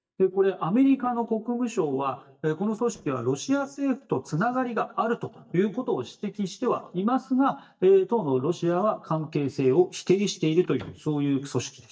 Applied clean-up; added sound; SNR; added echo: neural mask model DeepFilterNet 3.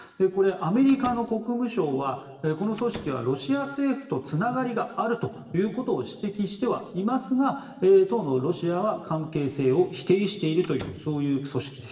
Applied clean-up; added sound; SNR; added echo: none; Slam; 19 dB; reverberation time 1.2 s.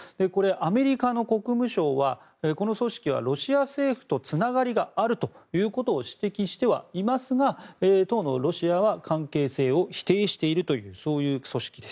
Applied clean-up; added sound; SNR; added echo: none; none; none; none.